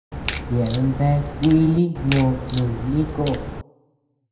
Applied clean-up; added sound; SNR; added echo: none; Crack; 8 dB; reverberation time 0.7 s.